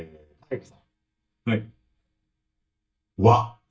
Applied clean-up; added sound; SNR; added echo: neural mask model DeepFilterNet 3.